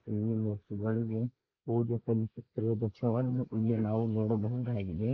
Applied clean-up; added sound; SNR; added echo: neural mask model Resemble Enhance denoiser.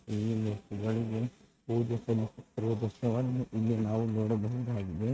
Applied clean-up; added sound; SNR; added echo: neural mask model RNNoise.